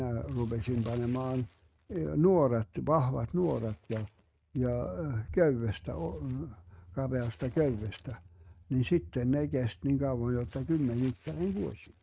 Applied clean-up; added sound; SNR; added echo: neural mask model RNNoise.